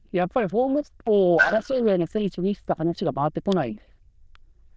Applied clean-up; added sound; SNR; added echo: neural diffusion model UNIVERSE++.